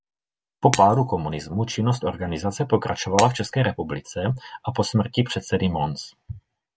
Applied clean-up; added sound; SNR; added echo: none; Shatter; 13 dB; none.